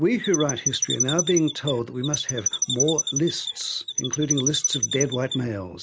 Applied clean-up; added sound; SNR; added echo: none; Chirp, tweet; 3 dB; none.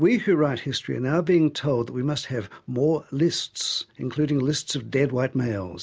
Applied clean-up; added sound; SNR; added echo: none; none; none; none.